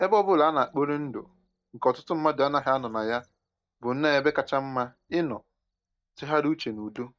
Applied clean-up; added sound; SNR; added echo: neural mask model DeepFilterNet 3.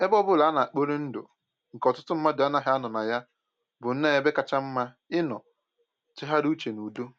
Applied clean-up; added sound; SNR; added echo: none; none; none; none.